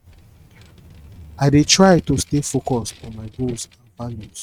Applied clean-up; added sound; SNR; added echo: neural mask model RNNoise.